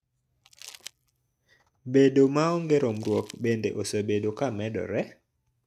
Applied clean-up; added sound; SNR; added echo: neural mask model RNNoise.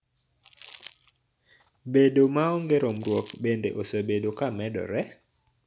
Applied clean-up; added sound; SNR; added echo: none; Crumpling, crinkling; 18 dB; none.